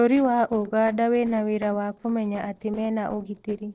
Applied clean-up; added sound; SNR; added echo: neural separator model SepFormer DNS4.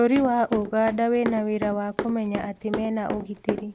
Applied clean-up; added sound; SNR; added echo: none; Run; 9 dB; none.